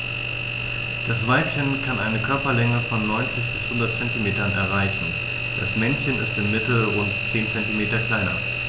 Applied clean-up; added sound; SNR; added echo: none; Engine; 3 dB; none.